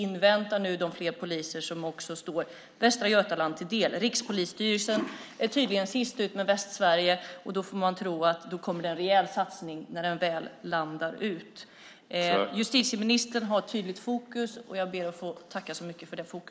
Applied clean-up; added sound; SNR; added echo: none; none; none; none.